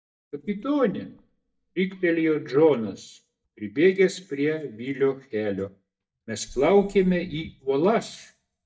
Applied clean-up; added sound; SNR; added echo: neural mask model DeepFilterNet 3.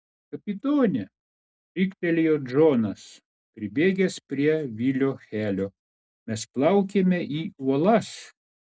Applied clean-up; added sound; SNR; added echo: none; none; none; none.